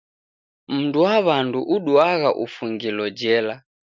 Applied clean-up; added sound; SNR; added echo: none; none; none; none.